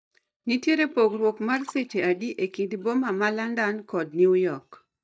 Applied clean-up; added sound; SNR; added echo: neural mask model DeepFilterNet 3.